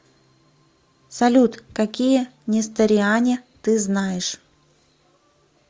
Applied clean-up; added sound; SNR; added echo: none; none; none; none.